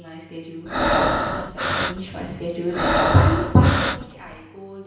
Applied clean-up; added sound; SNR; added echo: none; Breathing; 0 dB; reverberation time 0.9 s.